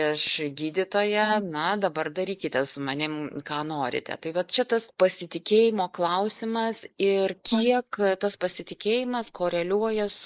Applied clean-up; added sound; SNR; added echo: neural mask model Resemble Enhance denoiser.